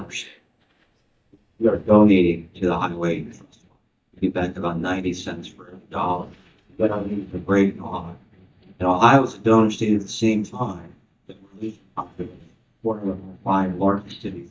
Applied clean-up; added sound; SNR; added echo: neural mask model DeepFilterNet 3.